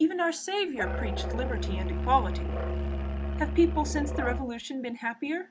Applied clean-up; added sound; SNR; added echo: none; Musical instrument; 1 dB; none.